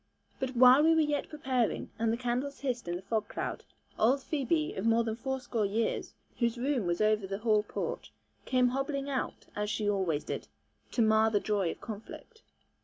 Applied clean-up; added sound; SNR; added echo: none; none; none; none.